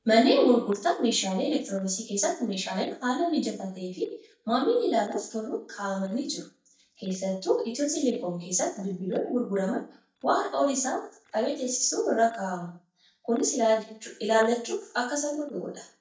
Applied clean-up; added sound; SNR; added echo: neural mask model DeepFilterNet 3.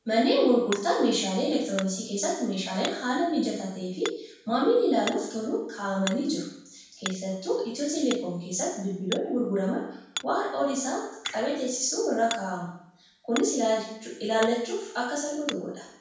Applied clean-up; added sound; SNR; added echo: none; Hammer; 16 dB; reverberation time 0.7 s.